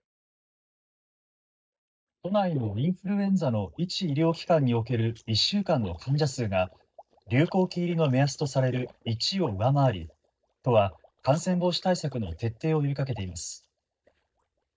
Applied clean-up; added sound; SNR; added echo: neural mask model DeepFilterNet 3.